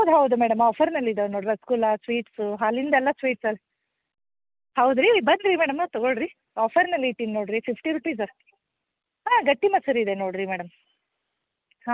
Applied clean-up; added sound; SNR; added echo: none; none; none; none.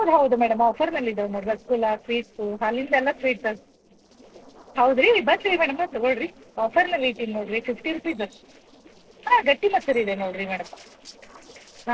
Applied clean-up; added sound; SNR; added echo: neural separator model SepFormer DNS4.